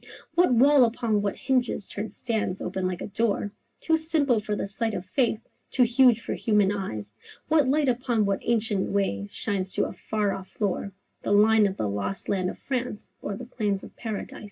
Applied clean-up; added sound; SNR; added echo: none; none; none; reverberation time 0.4 s.